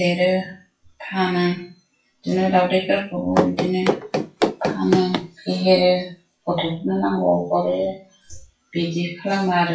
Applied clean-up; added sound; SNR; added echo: classical method WPE with log-MMSE.